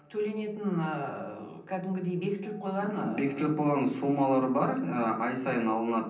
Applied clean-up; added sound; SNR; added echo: none; none; none; reverberation time 0.6 s.